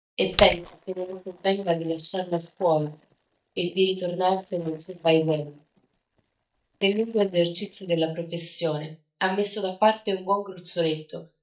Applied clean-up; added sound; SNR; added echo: neural mask model DeepFilterNet 3.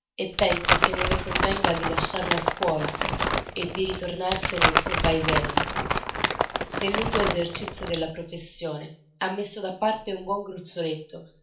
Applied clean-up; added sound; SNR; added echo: none; Crumpling, crinkling; -3 dB; reverberation time 0.4 s.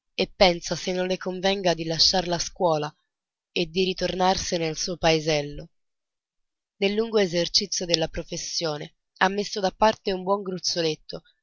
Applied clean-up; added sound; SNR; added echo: none; none; none; none.